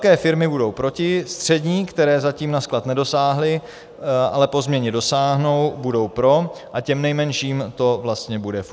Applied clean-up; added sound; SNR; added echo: none; none; none; none.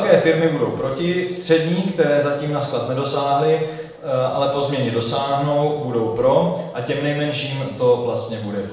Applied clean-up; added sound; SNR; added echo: none; none; none; reverberation time 0.9 s.